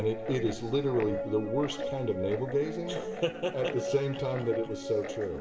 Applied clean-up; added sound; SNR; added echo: none; Guitar; 6 dB; reverberation time 0.6 s.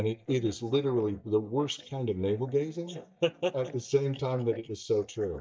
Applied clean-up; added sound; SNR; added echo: neural mask model DeepFilterNet 3.